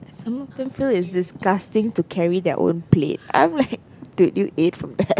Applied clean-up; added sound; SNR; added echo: none; none; none; none.